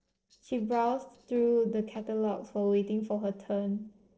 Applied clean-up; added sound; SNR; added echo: neural separator model SepFormer DNS4.